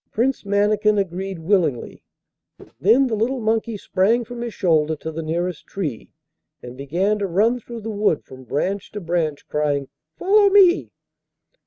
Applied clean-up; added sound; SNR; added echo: neural mask model RNNoise.